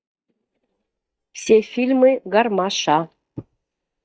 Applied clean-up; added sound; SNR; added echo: neural mask model DeepFilterNet 3.